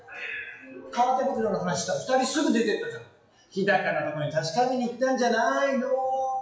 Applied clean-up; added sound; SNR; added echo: classical method WPE with log-MMSE.